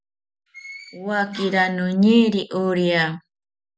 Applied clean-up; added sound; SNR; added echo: none; Door; 19 dB; none.